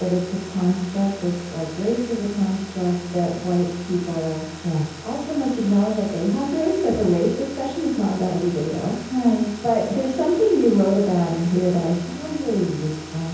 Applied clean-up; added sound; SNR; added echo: none; Car; 16 dB; reverberation time 0.9 s.